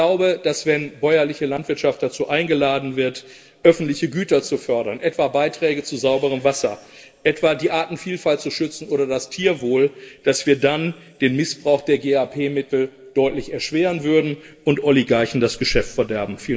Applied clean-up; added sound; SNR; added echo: none; none; none; reverberation time 2.1 s.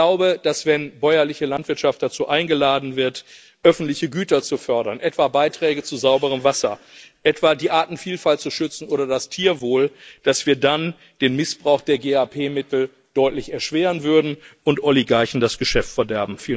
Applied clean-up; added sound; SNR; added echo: none; none; none; none.